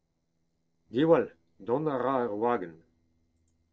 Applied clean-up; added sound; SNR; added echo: neural separator model SepFormer DNS4.